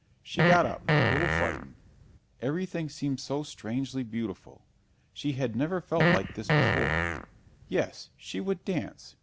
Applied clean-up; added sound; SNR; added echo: none; Fart; -5 dB; none.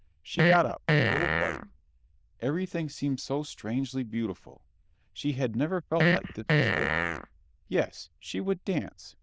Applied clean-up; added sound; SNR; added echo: neural diffusion model UNIVERSE++.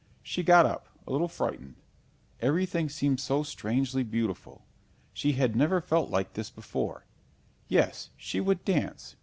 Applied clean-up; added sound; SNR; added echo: none; none; none; none.